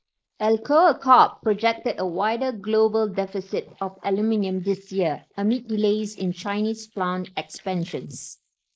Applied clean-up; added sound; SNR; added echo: neural mask model Resemble Enhance denoiser.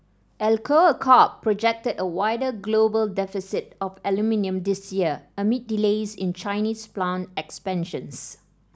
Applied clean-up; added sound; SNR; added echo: none; none; none; none.